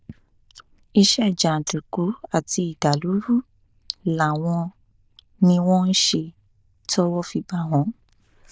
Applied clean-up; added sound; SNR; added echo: neural diffusion model UNIVERSE++.